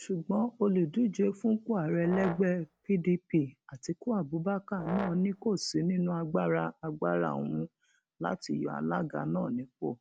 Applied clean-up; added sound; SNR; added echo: none; Brass instrument; 11 dB; none.